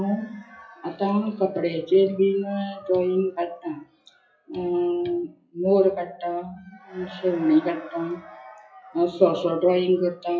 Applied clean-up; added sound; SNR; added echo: classical method WPE with log-MMSE.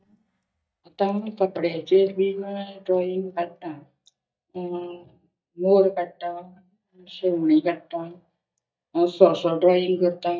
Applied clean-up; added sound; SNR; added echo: neural mask model DeepFilterNet 3.